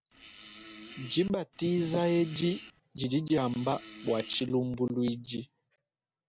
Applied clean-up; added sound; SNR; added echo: none; Fart; 16 dB; none.